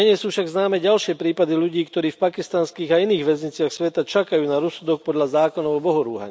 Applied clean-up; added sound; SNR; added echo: none; none; none; none.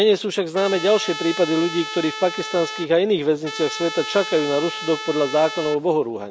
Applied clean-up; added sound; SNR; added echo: none; Trumpet; 10 dB; none.